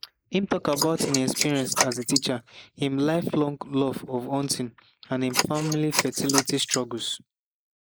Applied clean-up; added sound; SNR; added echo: neural mask model Resemble Enhance denoiser.